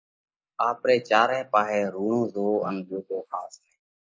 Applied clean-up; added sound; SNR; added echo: neural mask model Resemble Enhance denoiser.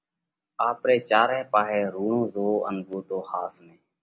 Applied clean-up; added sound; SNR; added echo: none; none; none; none.